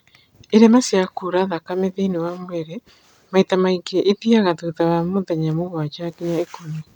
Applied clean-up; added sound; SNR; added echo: none; none; none; none.